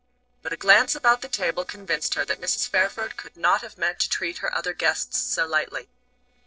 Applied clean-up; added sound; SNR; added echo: neural separator model SepFormer DNS4.